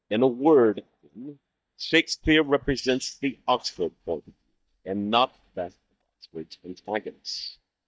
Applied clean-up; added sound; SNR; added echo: neural mask model DeepFilterNet 3.